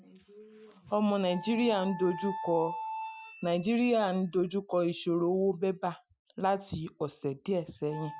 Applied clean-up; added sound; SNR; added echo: classical method Wiener filter.